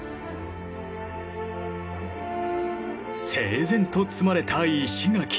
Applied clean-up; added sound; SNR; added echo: none; none; none; reverberation time 0.3 s.